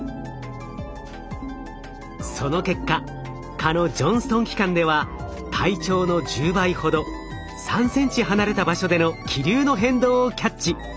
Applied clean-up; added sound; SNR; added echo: none; none; none; none.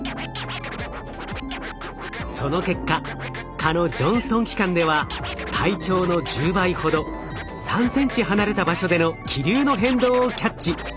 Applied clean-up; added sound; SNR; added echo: none; Scratching (performance technique); 12 dB; none.